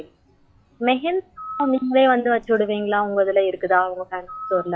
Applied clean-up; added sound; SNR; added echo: classical method log-MMSE.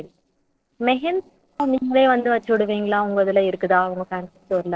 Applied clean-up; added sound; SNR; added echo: neural separator model SepFormer DNS4.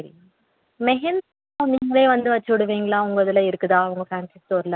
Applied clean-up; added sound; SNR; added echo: none; none; none; none.